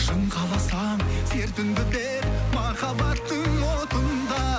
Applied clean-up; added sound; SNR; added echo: none; none; none; none.